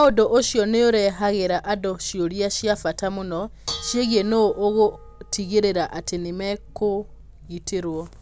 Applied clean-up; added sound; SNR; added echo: none; Dishes, pots, and pans / Bell; 19 dB; none.